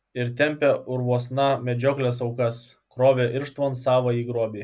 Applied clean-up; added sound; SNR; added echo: none; none; none; none.